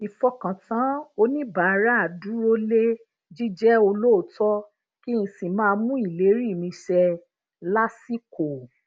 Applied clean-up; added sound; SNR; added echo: none; none; none; none.